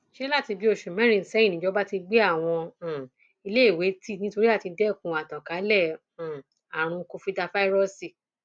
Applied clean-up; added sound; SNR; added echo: none; none; none; none.